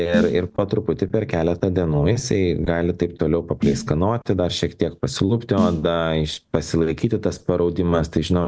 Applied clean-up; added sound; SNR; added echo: none; Snare drum; 9 dB; none.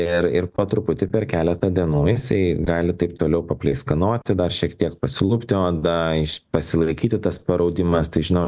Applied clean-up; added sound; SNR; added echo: none; none; none; none.